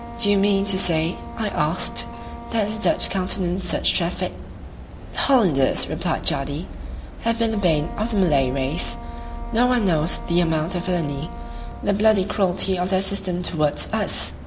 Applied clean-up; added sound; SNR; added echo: none; Wind instrument, woodwind instrument; 18 dB; none.